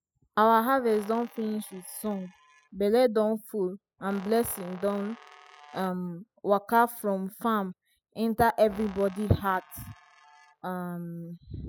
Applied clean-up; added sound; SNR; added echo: classical method spectral subtraction.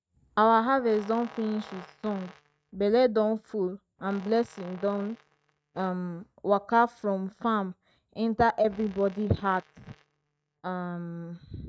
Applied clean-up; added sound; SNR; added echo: neural mask model RNNoise.